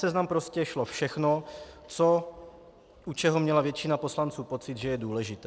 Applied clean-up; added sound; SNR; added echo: none; none; none; none.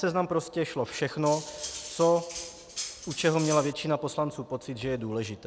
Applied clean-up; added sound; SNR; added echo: none; Cutlery, silverware; 10 dB; none.